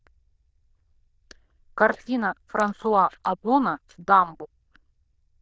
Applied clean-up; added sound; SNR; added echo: neural diffusion model UNIVERSE++.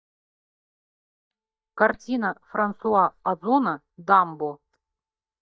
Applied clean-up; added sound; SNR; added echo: neural mask model DeepFilterNet 3.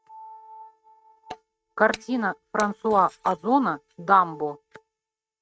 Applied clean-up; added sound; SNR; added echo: neural mask model RNNoise.